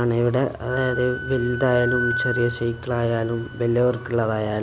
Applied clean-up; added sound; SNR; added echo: none; Wind instrument, woodwind instrument; 9 dB; none.